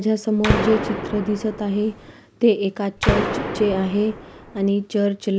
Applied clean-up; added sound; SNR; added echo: none; Gunshot, gunfire; 4 dB; none.